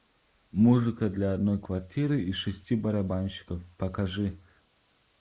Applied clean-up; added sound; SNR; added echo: neural mask model Resemble Enhance denoiser.